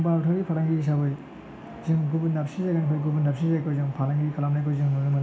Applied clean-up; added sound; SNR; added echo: none; none; none; reverberation time 0.4 s.